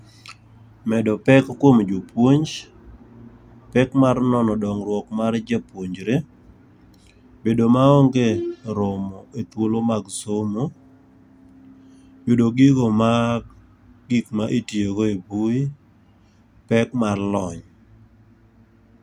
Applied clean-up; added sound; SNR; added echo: none; none; none; none.